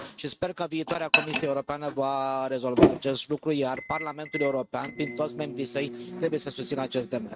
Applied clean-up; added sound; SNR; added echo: neural mask model RNNoise.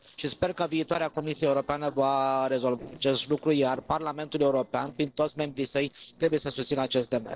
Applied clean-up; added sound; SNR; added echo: neural separator model SepFormer DNS4.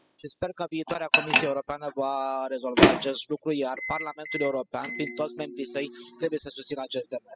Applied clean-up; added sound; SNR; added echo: classical method spectral subtraction.